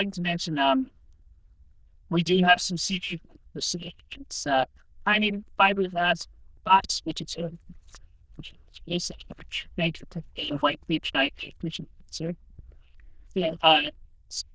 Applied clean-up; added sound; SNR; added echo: neural diffusion model UNIVERSE++.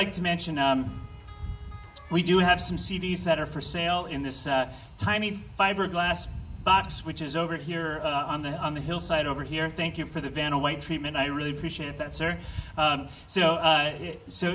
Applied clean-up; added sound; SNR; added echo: none; none; none; none.